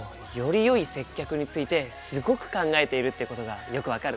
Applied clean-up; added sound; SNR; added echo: none; none; none; none.